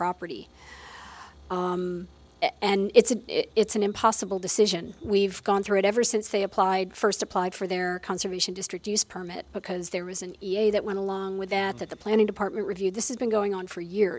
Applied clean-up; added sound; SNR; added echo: none; none; none; none.